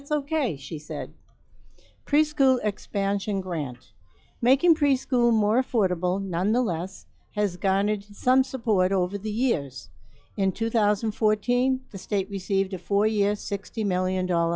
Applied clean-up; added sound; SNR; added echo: classical method log-MMSE.